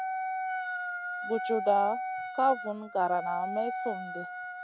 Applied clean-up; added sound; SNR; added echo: none; Wind instrument, woodwind instrument; 3 dB; none.